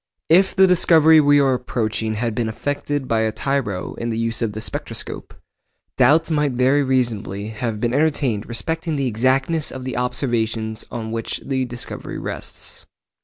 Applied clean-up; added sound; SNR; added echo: none; none; none; none.